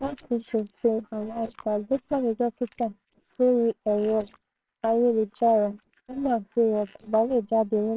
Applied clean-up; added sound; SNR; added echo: neural separator model SepFormer WHAMR!.